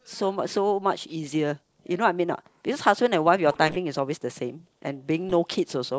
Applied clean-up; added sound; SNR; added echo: neural separator model SepFormer DNS4.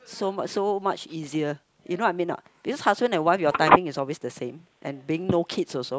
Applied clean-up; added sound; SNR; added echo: none; Telephone; 0 dB; none.